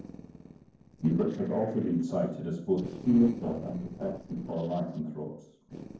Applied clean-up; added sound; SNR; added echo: neural separator model SepFormer DNS4.